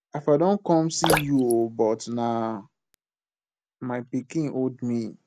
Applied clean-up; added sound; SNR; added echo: none; Drip; 5 dB; none.